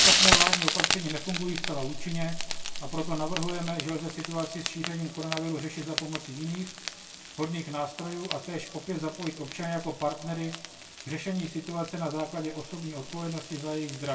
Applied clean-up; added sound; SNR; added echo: none; Frying (food); -2 dB; reverberation time 0.2 s.